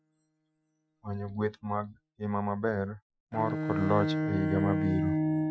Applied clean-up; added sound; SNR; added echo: classical method Wiener filter.